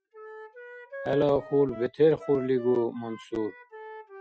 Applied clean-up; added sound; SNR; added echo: classical method Wiener filter.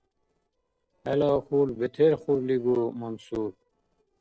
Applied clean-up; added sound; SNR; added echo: neural separator model SepFormer DNS4.